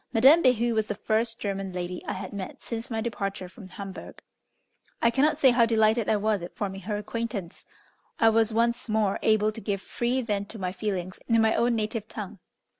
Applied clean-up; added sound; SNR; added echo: none; none; none; none.